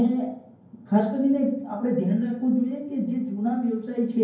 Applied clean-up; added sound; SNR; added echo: none; none; none; reverberation time 0.9 s.